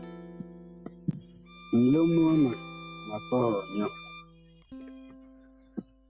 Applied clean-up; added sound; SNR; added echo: none; Bowed string instrument + Guitar; 15 dB; none.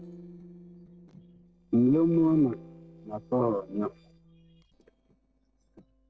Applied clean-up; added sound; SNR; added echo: neural separator model SepFormer DNS4.